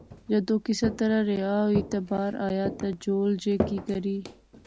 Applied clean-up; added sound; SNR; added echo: none; Walk, footsteps; 10 dB; none.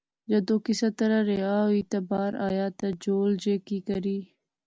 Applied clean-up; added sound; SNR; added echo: none; none; none; none.